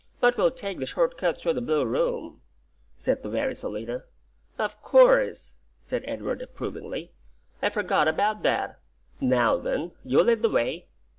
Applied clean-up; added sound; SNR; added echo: none; none; none; none.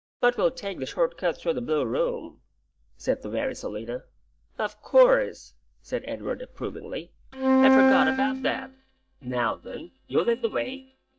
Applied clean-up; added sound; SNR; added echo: neural mask model DeepFilterNet 3.